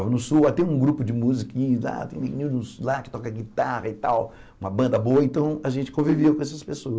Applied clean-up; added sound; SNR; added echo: none; none; none; none.